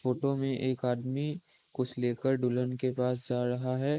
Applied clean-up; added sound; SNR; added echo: neural mask model Resemble Enhance denoiser.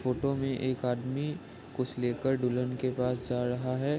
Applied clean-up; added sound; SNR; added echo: none; none; none; none.